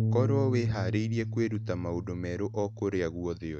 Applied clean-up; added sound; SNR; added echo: neural mask model RNNoise.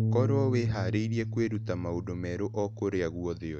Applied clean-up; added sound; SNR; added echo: none; Bass guitar; 2 dB; none.